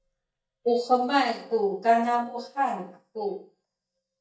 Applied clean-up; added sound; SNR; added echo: neural mask model DeepFilterNet 3.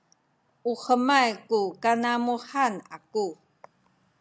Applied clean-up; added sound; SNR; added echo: none; none; none; none.